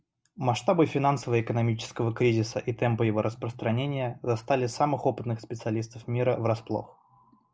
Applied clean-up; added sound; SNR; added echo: none; none; none; none.